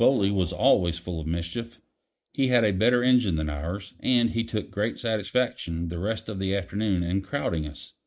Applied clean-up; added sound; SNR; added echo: neural mask model Resemble Enhance denoiser.